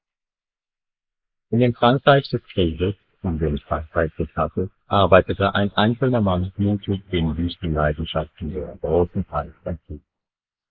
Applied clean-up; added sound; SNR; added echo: neural mask model Resemble Enhance denoiser.